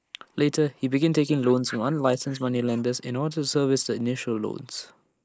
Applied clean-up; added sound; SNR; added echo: neural mask model Resemble Enhance denoiser.